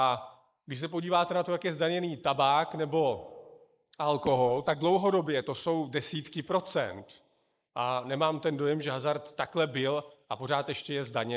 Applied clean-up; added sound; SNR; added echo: neural mask model Resemble Enhance denoiser.